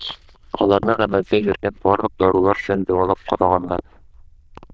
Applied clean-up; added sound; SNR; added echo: neural diffusion model UNIVERSE++.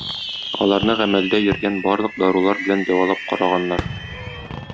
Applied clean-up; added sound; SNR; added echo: none; Fireworks; 8 dB; none.